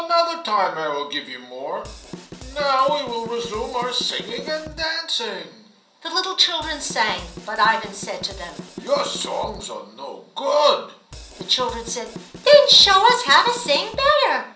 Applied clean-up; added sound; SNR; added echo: none; Drum kit; 16 dB; reverberation time 0.6 s.